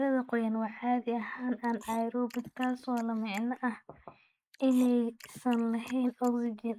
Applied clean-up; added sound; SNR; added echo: neural mask model Resemble Enhance denoiser.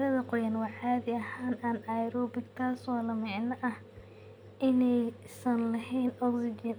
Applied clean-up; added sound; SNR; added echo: none; none; none; none.